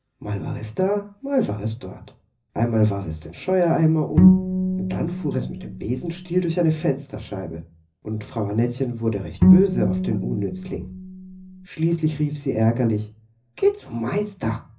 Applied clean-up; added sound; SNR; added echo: none; Bowed string instrument; -3 dB; reverberation time 0.4 s.